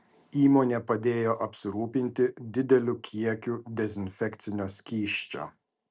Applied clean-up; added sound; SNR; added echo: none; none; none; none.